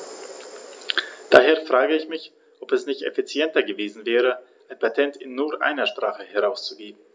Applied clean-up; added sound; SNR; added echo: none; none; none; none.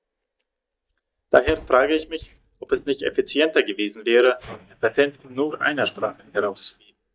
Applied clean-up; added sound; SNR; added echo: neural mask model DeepFilterNet 3.